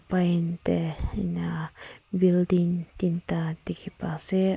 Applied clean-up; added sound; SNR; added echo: none; none; none; none.